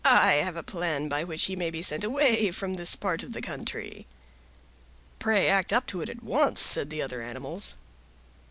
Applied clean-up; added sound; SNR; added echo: none; none; none; none.